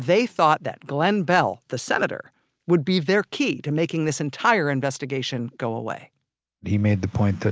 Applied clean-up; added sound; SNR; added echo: none; none; none; none.